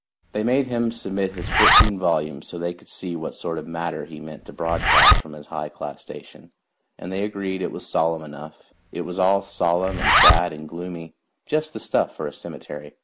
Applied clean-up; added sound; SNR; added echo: none; Zipper (clothing); -3 dB; none.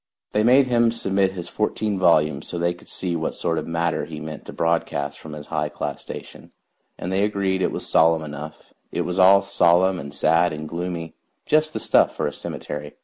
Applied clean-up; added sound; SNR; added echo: none; none; none; none.